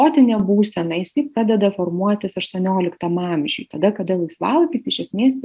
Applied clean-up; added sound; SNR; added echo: none; none; none; none.